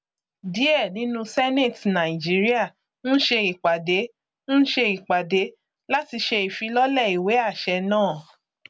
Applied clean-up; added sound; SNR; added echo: none; none; none; none.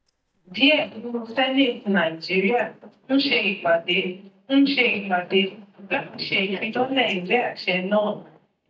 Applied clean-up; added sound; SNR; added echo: neural mask model DeepFilterNet 3.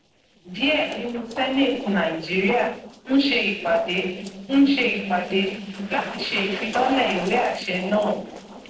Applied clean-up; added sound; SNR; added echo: neural separator model SepFormer DNS4.